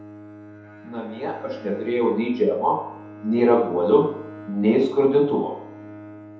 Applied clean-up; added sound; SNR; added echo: none; Bowed string instrument; 18 dB; reverberation time 0.8 s.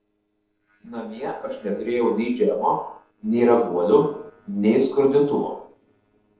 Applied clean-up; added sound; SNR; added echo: neural separator model SepFormer DNS4.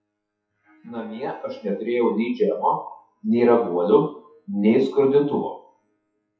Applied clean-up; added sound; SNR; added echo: classical method WPE with log-MMSE.